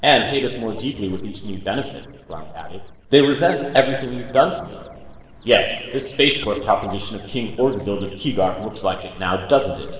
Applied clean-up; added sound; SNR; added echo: neural separator model SepFormer DNS4.